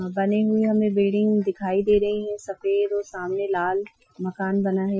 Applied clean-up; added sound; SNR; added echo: classical method Wiener filter.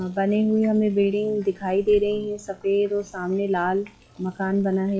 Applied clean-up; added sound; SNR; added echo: classical method log-MMSE.